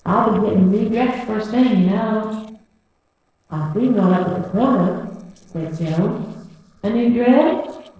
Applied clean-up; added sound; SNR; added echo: neural separator model SepFormer DNS4.